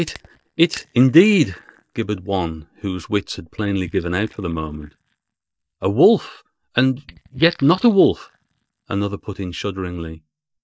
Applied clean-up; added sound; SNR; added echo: neural mask model DeepFilterNet 3.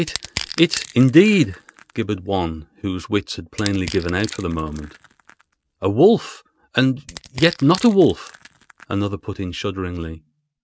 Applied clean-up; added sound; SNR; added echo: neural mask model RNNoise.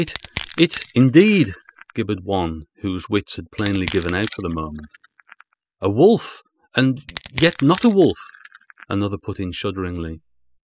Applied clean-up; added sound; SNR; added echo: classical method spectral subtraction.